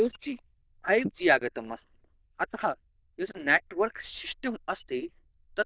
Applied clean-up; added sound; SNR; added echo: neural diffusion model UNIVERSE++.